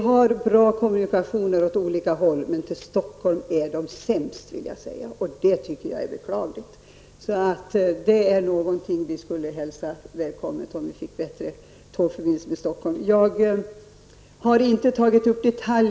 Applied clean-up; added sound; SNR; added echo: none; none; none; none.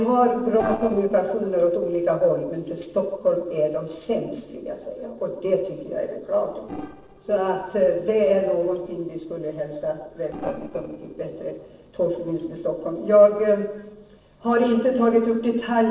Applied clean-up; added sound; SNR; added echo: neural separator model SepFormer DNS4.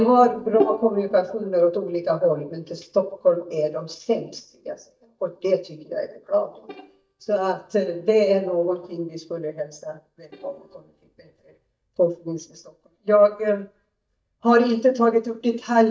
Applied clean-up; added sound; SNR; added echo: neural mask model DeepFilterNet 3.